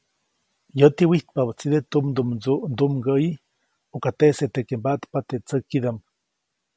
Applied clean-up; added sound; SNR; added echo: none; none; none; none.